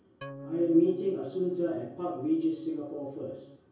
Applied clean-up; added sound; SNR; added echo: none; Organ; 16 dB; reverberation time 0.6 s.